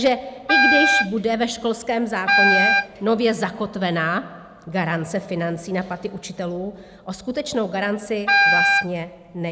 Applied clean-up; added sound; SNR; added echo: none; Wind instrument, woodwind instrument; -5 dB; none.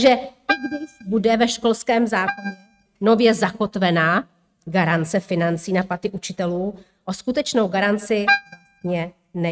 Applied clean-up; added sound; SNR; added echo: neural mask model RNNoise.